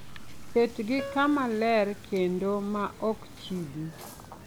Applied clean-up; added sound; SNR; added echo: none; Piano + Wind / Boat, Water vehicle; 16 dB; none.